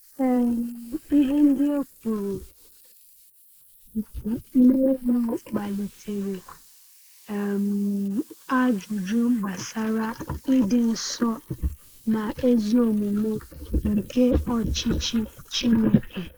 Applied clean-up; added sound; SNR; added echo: neural mask model Resemble Enhance denoiser.